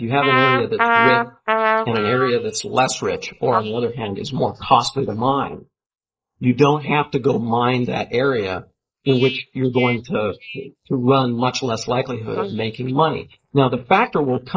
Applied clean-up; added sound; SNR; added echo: neural mask model Resemble Enhance denoiser.